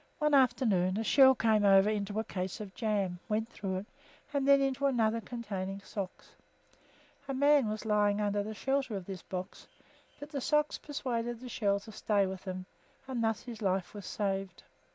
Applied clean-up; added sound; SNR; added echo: none; none; none; none.